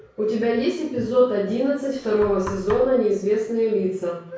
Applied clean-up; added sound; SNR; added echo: none; Knock; 17 dB; reverberation time 0.6 s.